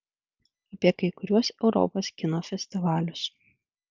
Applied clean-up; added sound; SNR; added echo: none; none; none; none.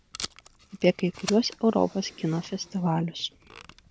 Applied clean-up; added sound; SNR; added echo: none; Packing tape, duct tape; 16 dB; none.